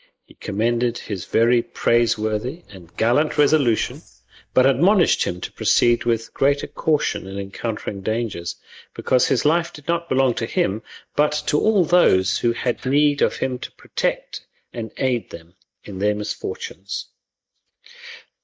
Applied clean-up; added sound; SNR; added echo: neural mask model DeepFilterNet 3.